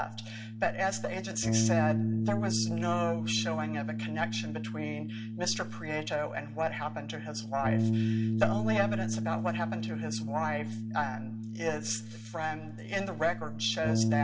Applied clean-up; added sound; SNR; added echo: none; Bass guitar; -1 dB; reverberation time 0.2 s.